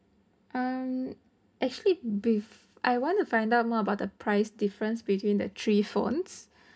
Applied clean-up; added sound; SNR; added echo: none; none; none; reverberation time 0.3 s.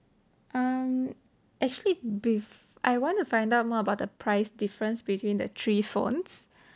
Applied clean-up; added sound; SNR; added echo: none; none; none; none.